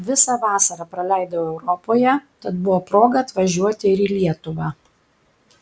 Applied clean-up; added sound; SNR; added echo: none; none; none; none.